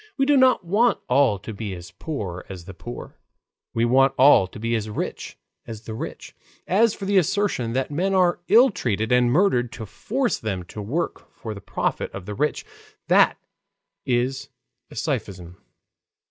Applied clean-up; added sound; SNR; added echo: none; none; none; none.